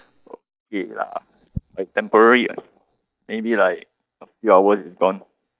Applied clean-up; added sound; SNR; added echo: neural mask model DeepFilterNet 3.